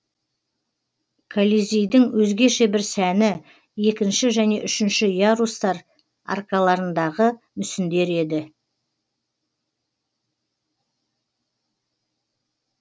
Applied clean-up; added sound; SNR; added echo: none; none; none; none.